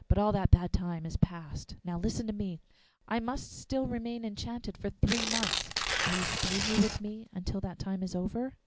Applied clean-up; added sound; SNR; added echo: none; Tearing; 1 dB; none.